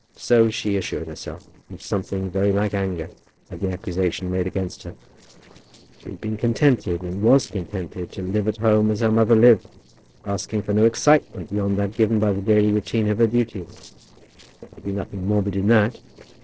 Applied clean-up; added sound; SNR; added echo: neural separator model SepFormer DNS4.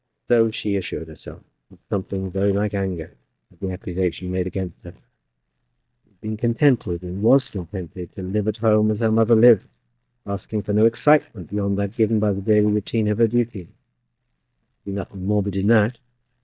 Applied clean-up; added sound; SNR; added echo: neural mask model DeepFilterNet 3.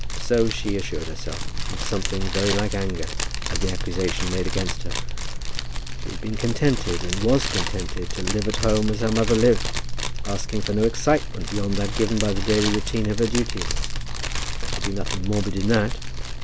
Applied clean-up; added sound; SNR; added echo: none; Fire; -1 dB; none.